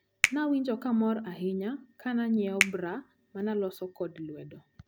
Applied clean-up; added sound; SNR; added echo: none; Finger snapping; 5 dB; none.